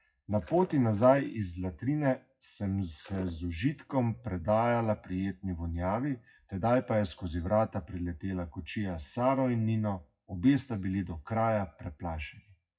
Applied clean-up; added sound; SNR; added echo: classical method WPE with log-MMSE.